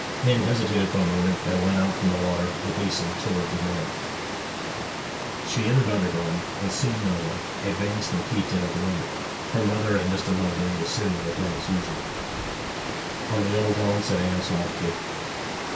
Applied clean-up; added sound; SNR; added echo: none; Water; 4 dB; reverberation time 0.2 s.